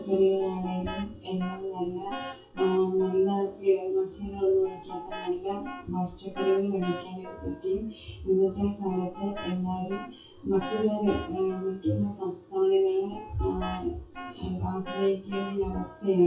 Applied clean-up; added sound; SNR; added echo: classical method WPE with log-MMSE.